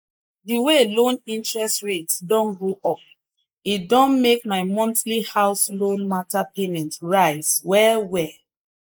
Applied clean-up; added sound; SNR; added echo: neural mask model Resemble Enhance denoiser.